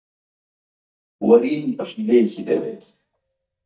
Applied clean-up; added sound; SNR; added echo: neural mask model DeepFilterNet 3.